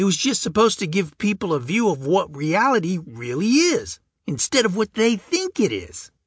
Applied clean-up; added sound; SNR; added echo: none; none; none; none.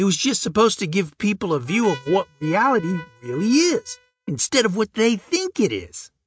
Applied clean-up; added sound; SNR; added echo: neural mask model RNNoise.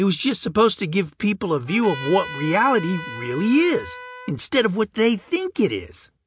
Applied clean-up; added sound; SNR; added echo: none; Trumpet; 14 dB; none.